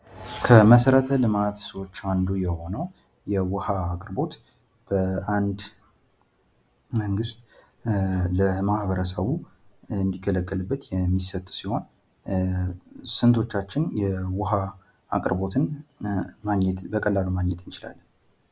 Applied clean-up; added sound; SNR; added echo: none; none; none; none.